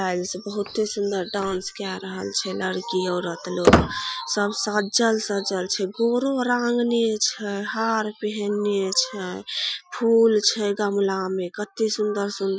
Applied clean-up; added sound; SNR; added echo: classical method Wiener filter.